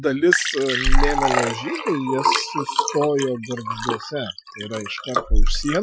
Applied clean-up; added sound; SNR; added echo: classical method Wiener filter.